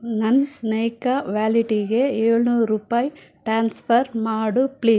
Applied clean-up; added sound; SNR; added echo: none; none; none; none.